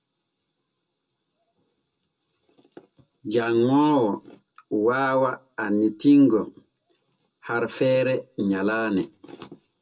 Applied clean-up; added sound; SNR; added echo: none; none; none; reverberation time 0.2 s.